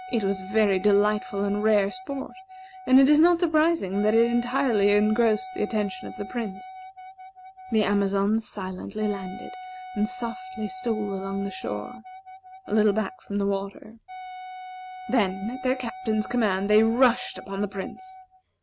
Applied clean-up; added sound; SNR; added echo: none; Wind instrument, woodwind instrument; 15 dB; none.